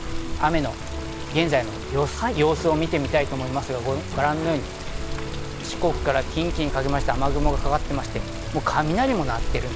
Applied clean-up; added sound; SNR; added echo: none; Water; 4 dB; none.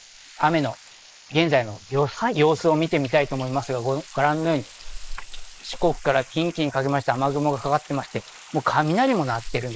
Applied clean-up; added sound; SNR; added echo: neural mask model Resemble Enhance denoiser.